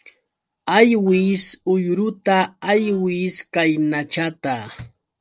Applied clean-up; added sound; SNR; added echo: neural separator model SepFormer DNS4.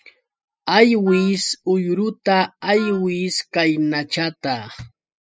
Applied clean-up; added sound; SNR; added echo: classical method spectral subtraction.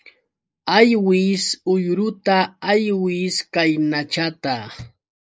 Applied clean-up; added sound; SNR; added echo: neural mask model Resemble Enhance denoiser.